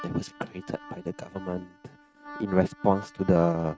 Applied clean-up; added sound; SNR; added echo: neural mask model RNNoise.